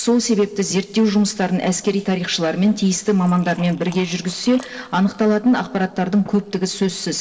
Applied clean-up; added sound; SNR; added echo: neural separator model SepFormer DNS4.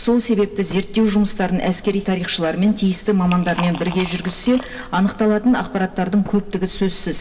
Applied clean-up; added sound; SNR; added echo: none; Liquid; 15 dB; reverberation time 1.9 s.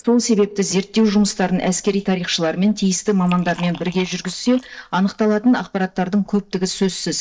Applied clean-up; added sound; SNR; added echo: neural mask model DeepFilterNet 3.